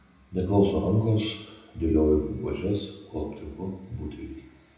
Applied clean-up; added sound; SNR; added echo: none; none; none; reverberation time 0.8 s.